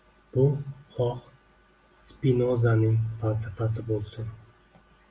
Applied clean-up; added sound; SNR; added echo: none; none; none; none.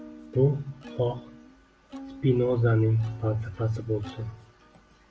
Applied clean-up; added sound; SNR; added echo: none; Plucked string instrument; 19 dB; none.